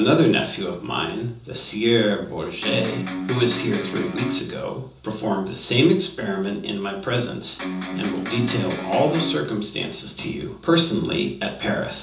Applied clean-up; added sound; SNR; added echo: none; Electric guitar; 6 dB; reverberation time 0.6 s.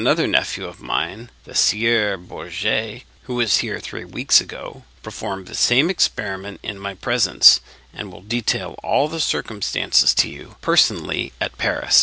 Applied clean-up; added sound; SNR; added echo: none; none; none; none.